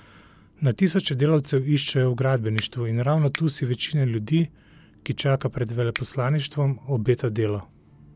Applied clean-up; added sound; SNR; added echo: none; Finger snapping; 12 dB; none.